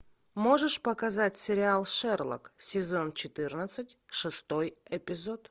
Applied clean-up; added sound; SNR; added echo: none; none; none; none.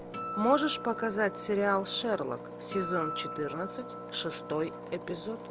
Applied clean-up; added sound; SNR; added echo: none; Acoustic guitar + Engine; 9 dB; none.